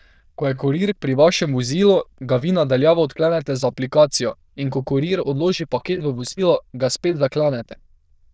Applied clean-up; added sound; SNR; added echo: neural diffusion model UNIVERSE++.